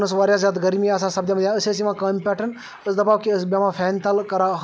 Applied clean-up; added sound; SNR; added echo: none; none; none; none.